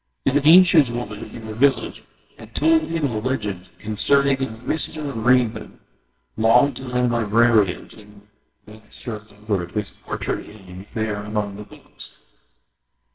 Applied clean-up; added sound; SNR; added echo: neural separator model SepFormer WHAMR!.